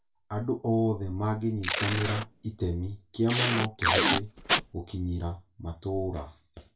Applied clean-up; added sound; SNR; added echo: none; Packing tape, duct tape; -1 dB; reverberation time 0.2 s.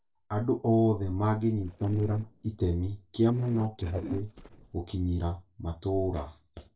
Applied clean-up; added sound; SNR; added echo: neural separator model SepFormer DNS4.